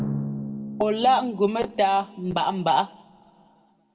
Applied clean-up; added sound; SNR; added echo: none; Drum; 10 dB; reverberation time 1.8 s.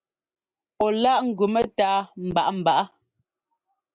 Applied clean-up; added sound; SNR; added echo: none; none; none; none.